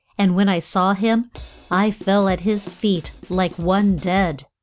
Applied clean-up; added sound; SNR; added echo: none; Drum kit; 17 dB; none.